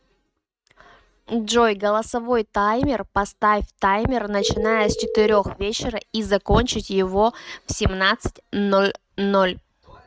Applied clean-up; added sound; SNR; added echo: neural mask model RNNoise.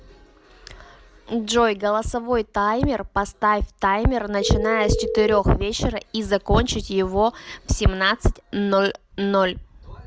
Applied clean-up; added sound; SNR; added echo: none; Telephone; 3 dB; none.